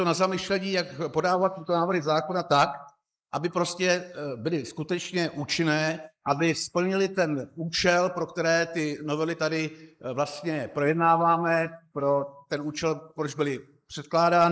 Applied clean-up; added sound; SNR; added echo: neural mask model Resemble Enhance denoiser.